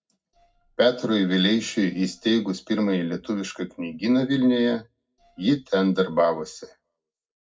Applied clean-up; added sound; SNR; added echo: neural separator model SepFormer DNS4.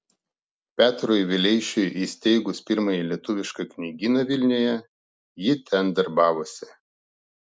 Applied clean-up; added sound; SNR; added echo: none; none; none; none.